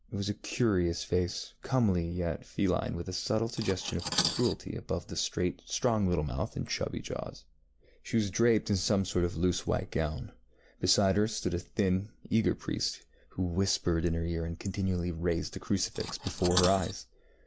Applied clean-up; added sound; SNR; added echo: neural mask model Resemble Enhance denoiser.